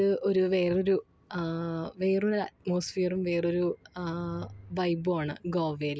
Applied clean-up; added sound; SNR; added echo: none; none; none; none.